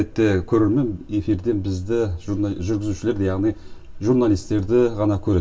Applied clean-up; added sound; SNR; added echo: none; none; none; reverberation time 0.2 s.